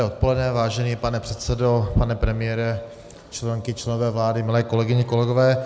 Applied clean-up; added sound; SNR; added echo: none; none; none; none.